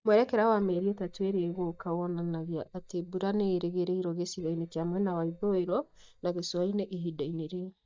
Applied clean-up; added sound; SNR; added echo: neural mask model DeepFilterNet 3.